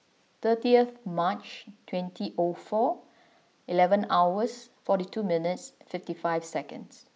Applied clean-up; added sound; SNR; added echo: none; none; none; none.